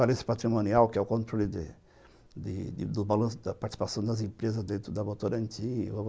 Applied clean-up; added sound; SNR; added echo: none; none; none; none.